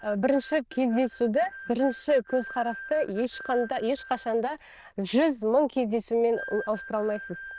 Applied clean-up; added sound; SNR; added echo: neural diffusion model UNIVERSE++.